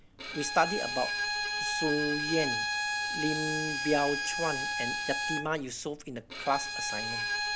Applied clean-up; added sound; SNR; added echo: none; Bowed string instrument; 0 dB; none.